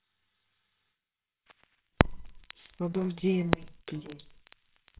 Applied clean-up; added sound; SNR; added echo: neural separator model SepFormer WHAMR!.